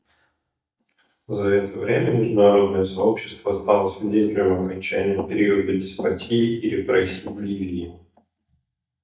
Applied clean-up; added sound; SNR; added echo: neural mask model DeepFilterNet 3.